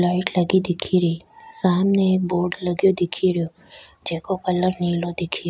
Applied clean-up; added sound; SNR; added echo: none; none; none; none.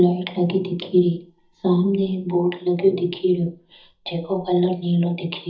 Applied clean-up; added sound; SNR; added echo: neural mask model DeepFilterNet 3.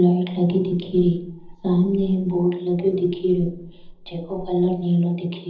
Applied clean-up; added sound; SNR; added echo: neural separator model SepFormer DNS4.